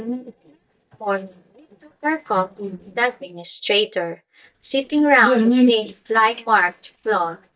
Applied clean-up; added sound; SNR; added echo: neural mask model DeepFilterNet 3.